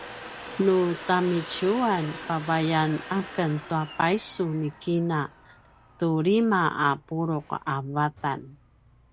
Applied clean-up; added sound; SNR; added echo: none; Domestic sounds, home sounds; 16 dB; none.